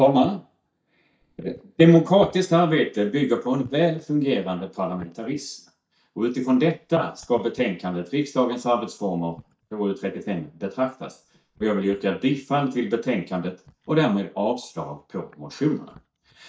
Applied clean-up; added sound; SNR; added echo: neural mask model DeepFilterNet 3.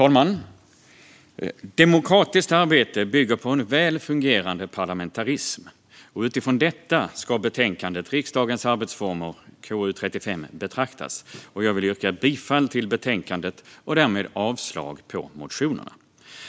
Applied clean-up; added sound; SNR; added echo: none; none; none; none.